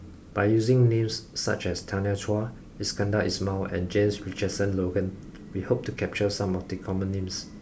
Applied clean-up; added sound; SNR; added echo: none; none; none; none.